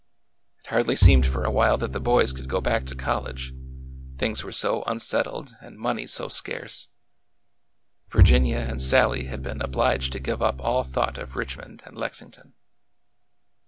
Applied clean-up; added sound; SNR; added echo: none; Bowed string instrument; -2 dB; none.